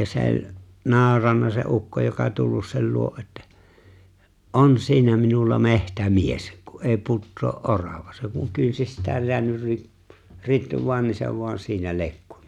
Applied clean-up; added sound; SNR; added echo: none; none; none; none.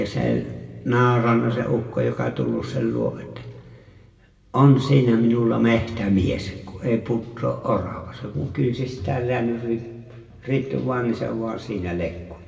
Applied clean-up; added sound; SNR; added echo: none; none; none; reverberation time 1.6 s.